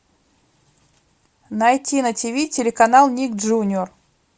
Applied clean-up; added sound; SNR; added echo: none; none; none; none.